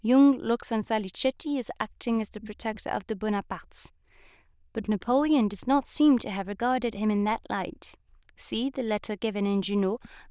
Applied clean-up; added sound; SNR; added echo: neural diffusion model UNIVERSE++.